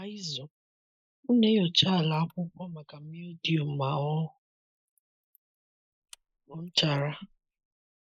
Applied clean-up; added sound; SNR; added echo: neural mask model Resemble Enhance denoiser.